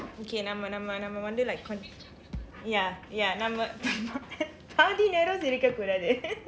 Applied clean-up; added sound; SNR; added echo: none; none; none; none.